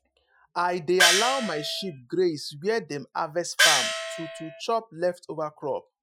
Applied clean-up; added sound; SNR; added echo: classical method Wiener filter.